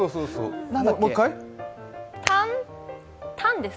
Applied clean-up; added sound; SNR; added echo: none; none; none; none.